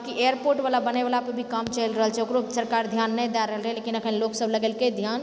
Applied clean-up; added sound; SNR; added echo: none; none; none; none.